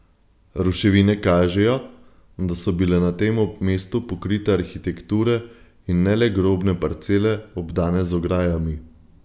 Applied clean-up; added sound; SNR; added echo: none; none; none; none.